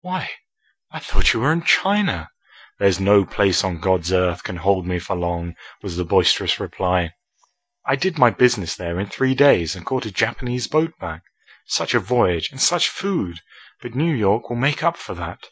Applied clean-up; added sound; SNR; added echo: neural mask model DeepFilterNet 3.